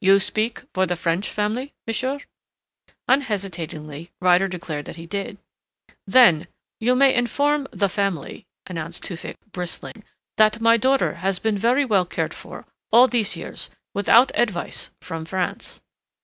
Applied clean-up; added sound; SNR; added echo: none; none; none; none.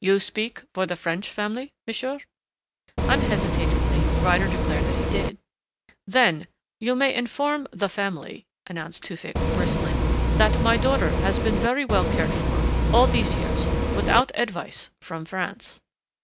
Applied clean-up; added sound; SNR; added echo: none; Bus; -5 dB; none.